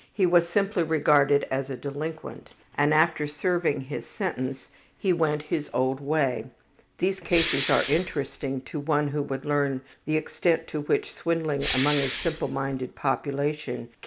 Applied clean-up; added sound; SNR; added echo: none; Respiratory sounds; 6 dB; none.